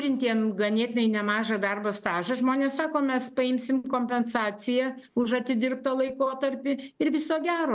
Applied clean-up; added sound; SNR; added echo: none; none; none; none.